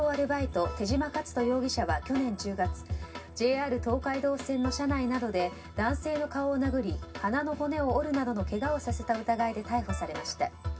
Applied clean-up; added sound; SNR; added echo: none; none; none; reverberation time 0.4 s.